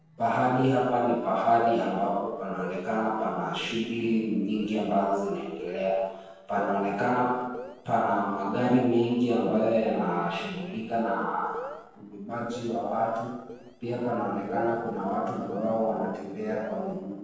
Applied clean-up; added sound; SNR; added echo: neural separator model SepFormer DNS4.